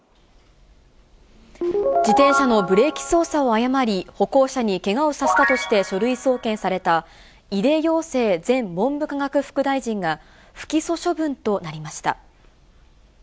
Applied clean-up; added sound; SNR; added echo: none; none; none; none.